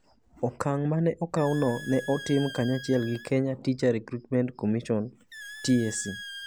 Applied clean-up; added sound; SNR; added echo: none; Squeak; 16 dB; none.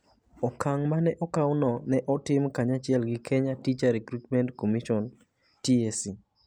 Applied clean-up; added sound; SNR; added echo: none; none; none; none.